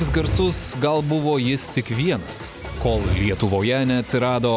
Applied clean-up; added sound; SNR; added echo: none; none; none; none.